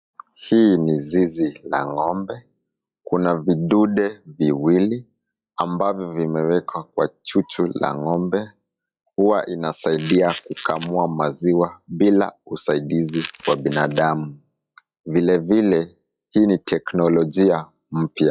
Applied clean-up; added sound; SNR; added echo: classical method log-MMSE.